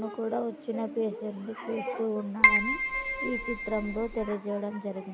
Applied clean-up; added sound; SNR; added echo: none; Keyboard (musical); -4 dB; none.